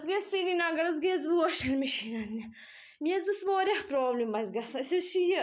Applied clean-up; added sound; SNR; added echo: none; none; none; none.